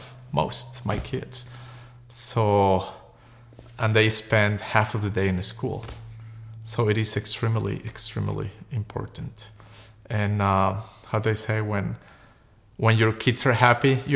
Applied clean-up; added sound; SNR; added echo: none; none; none; none.